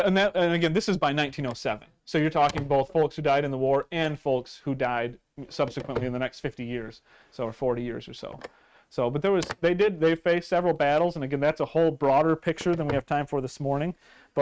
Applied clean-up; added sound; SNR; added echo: neural mask model RNNoise.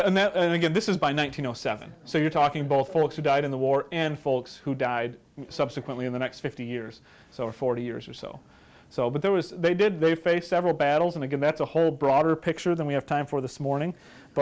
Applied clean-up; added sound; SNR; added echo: none; none; none; none.